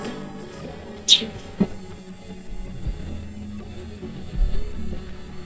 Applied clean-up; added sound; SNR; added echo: neural mask model DeepFilterNet 3.